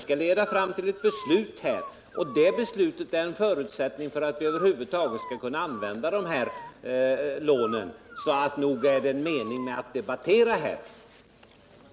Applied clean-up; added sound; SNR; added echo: none; Dog; 14 dB; none.